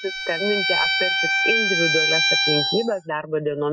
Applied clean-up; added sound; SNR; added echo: classical method Wiener filter.